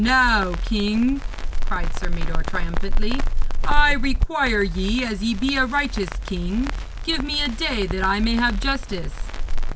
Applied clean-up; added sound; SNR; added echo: none; Crackle; -3 dB; none.